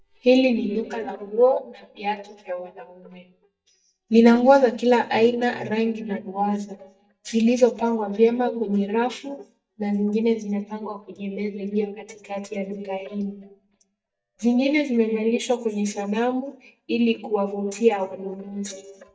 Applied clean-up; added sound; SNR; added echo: neural mask model DeepFilterNet 3.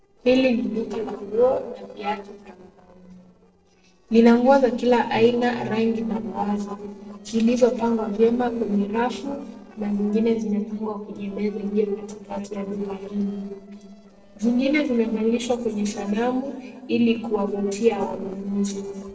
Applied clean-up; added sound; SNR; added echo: neural separator model SepFormer DNS4.